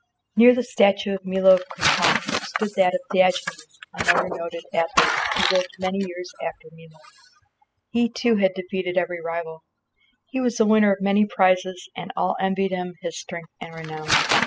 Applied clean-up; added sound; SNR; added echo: classical method spectral subtraction.